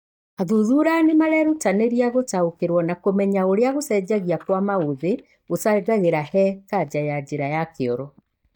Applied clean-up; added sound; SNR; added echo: neural mask model DeepFilterNet 3.